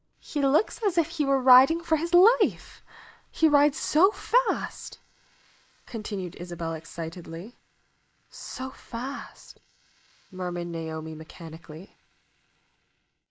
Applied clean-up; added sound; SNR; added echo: neural mask model Resemble Enhance denoiser.